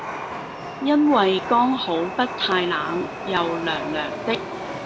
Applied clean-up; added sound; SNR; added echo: none; Chatter / Subway, metro, underground; 8 dB; none.